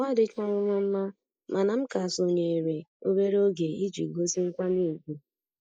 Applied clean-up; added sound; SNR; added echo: neural mask model Resemble Enhance denoiser.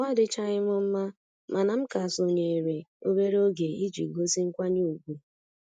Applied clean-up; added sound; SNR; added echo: none; none; none; none.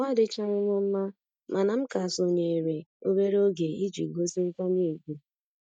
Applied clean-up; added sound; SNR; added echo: neural mask model DeepFilterNet 3.